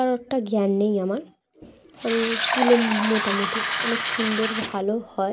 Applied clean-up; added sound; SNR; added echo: none; Fill (with liquid); 0 dB; none.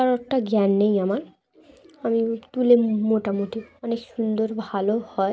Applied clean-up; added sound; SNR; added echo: none; none; none; none.